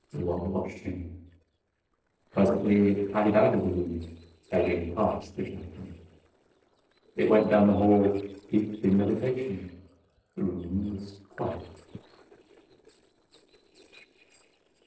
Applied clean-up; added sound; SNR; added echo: neural separator model SepFormer DNS4.